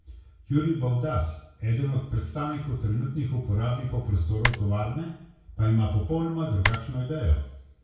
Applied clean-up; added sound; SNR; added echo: none; Typing; 7 dB; reverberation time 0.6 s.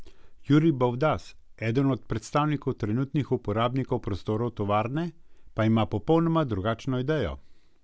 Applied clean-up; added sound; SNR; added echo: none; none; none; none.